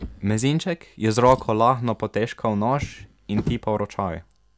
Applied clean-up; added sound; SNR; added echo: none; Drawer open or close; 14 dB; none.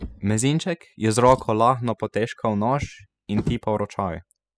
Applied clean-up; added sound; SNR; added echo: classical method spectral subtraction.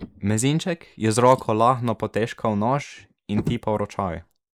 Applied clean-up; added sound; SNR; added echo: neural mask model Resemble Enhance denoiser.